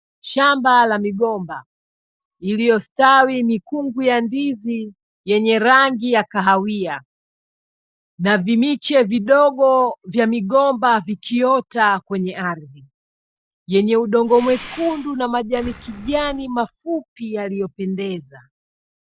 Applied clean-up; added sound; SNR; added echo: neural separator model SepFormer DNS4.